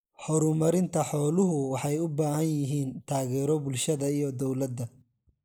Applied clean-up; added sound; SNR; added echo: neural mask model Resemble Enhance denoiser.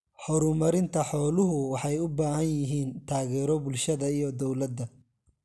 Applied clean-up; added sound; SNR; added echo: none; none; none; none.